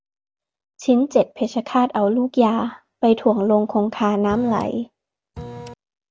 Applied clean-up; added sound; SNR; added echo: none; Printer; 13 dB; none.